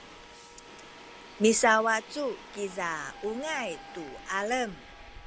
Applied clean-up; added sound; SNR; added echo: none; Wind instrument, woodwind instrument + Subway, metro, underground; 17 dB; none.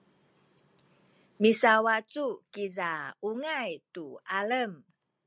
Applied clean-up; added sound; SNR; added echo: none; none; none; none.